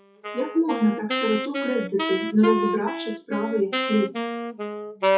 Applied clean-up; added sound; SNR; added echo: classical method WPE with log-MMSE.